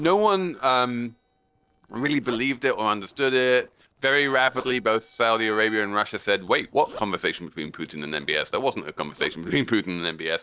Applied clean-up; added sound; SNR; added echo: neural separator model SepFormer DNS4.